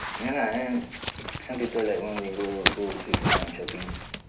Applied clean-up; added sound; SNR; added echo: none; Zipper (clothing); 0 dB; reverberation time 0.3 s.